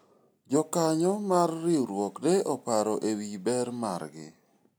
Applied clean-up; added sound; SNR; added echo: none; none; none; none.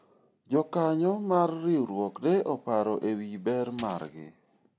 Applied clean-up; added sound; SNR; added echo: none; Coin (dropping); 1 dB; none.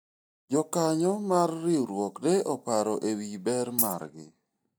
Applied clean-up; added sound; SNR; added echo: neural mask model DeepFilterNet 3.